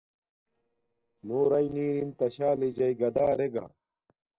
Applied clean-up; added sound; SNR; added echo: neural separator model SepFormer DNS4.